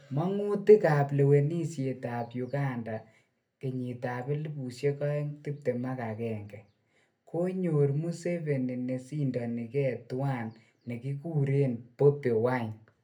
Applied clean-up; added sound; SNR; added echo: none; none; none; reverberation time 0.3 s.